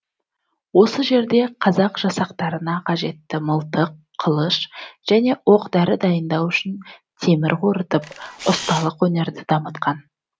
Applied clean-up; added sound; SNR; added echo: none; Camera; 11 dB; none.